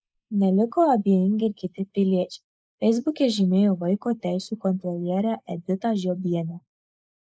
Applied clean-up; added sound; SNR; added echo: neural mask model Resemble Enhance denoiser.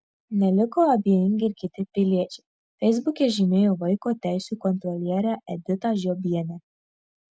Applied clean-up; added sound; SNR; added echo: none; none; none; none.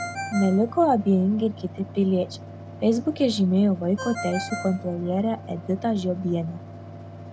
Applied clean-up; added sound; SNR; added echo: none; Ringtone + Mechanical fan; 12 dB; none.